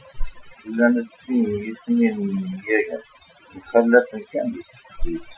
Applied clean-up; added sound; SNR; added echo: classical method Wiener filter.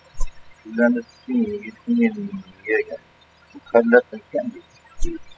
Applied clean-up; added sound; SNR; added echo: classical method spectral subtraction.